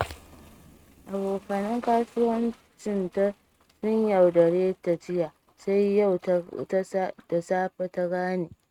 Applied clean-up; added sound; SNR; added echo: neural mask model RNNoise.